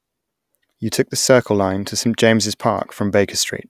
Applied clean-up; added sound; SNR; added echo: none; none; none; none.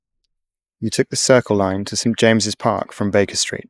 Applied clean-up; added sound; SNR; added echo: neural mask model Resemble Enhance denoiser.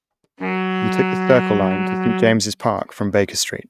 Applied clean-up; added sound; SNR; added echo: neural mask model RNNoise.